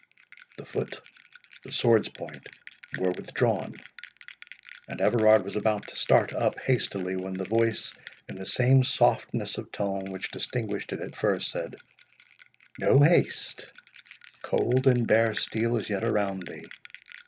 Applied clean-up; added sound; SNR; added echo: none; Bell; 16 dB; none.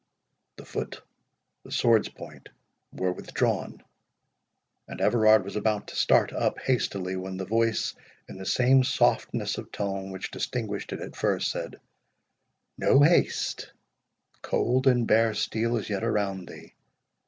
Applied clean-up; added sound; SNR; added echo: none; none; none; none.